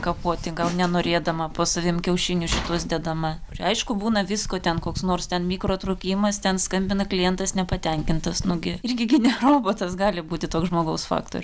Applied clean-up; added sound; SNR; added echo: none; none; none; none.